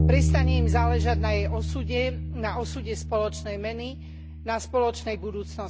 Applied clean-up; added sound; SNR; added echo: none; Bass guitar; -3 dB; none.